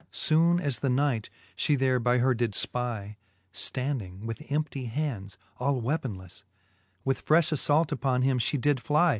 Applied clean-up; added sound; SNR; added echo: none; none; none; none.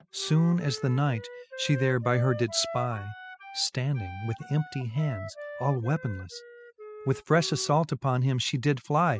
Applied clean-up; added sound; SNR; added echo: classical method spectral subtraction.